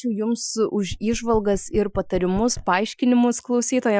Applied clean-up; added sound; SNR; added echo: classical method Wiener filter.